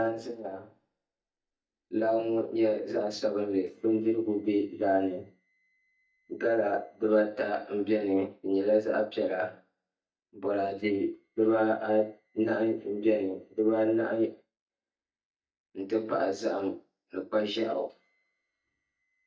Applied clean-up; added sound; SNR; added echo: neural mask model DeepFilterNet 3.